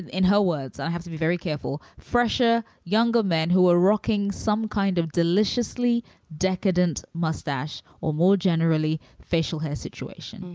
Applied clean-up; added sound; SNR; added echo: none; none; none; none.